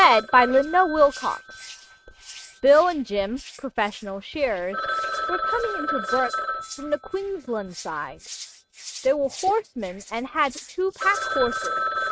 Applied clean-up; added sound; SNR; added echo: neural mask model RNNoise.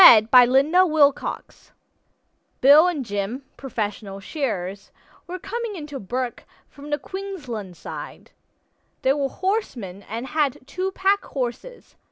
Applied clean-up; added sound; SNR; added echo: none; none; none; none.